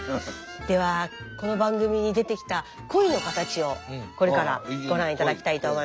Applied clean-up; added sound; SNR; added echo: none; Motor vehicle (road) / Siren; 20 dB; none.